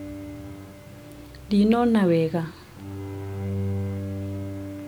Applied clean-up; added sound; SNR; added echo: none; Bowed string instrument; 7 dB; none.